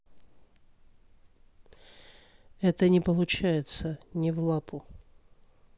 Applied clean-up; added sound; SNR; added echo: none; none; none; none.